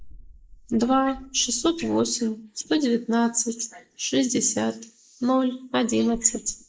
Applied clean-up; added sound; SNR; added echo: neural mask model Resemble Enhance denoiser.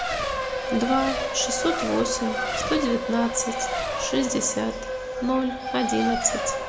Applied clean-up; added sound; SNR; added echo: none; Race car, auto racing; 2 dB; none.